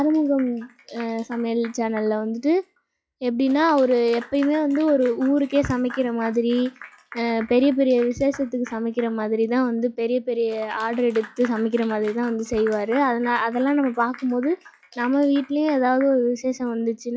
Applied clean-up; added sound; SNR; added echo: classical method log-MMSE.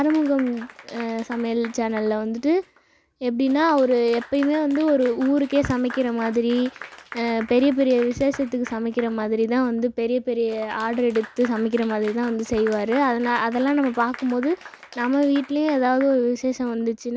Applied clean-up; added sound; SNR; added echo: none; Applause / Clapping; 19 dB; none.